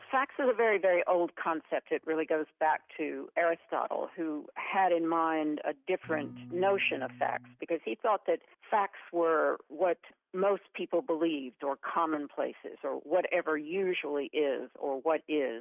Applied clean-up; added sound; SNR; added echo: neural mask model RNNoise.